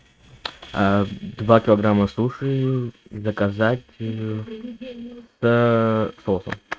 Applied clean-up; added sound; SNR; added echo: neural mask model RNNoise.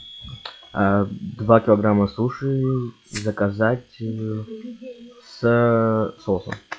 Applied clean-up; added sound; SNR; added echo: classical method log-MMSE.